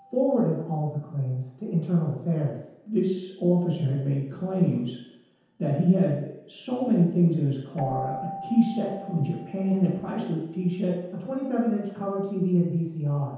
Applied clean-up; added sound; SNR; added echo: none; Keyboard (musical); 18 dB; reverberation time 0.9 s.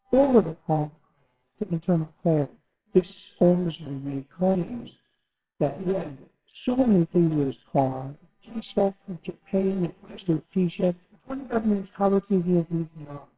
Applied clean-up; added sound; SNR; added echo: neural separator model SepFormer WHAMR!.